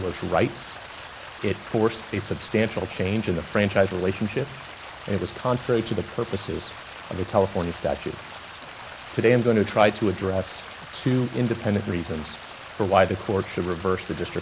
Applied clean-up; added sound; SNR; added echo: none; Stream; 14 dB; none.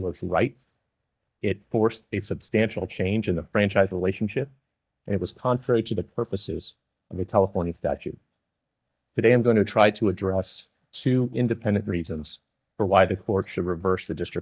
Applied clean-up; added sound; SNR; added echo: neural mask model DeepFilterNet 3.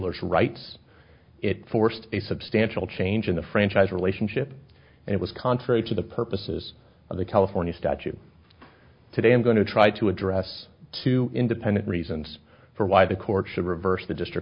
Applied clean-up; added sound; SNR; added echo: none; none; none; none.